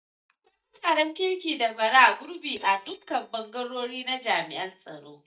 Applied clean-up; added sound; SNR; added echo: neural mask model DeepFilterNet 3.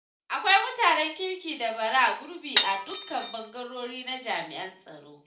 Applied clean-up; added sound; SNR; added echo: none; Glass; -4 dB; reverberation time 0.4 s.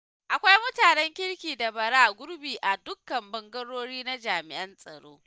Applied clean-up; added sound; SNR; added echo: none; none; none; none.